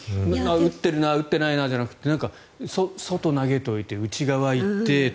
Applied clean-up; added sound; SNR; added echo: none; none; none; none.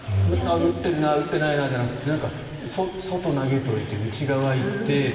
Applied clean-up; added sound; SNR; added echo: none; Train; 19 dB; reverberation time 2.5 s.